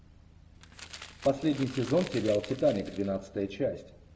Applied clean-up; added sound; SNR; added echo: none; Crumpling, crinkling; 16 dB; none.